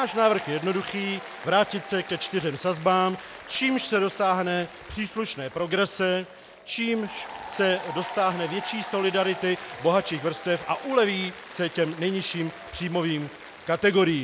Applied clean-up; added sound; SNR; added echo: none; Applause; 14 dB; none.